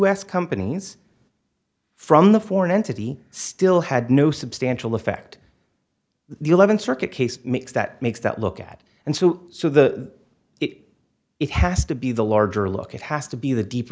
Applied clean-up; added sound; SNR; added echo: none; none; none; none.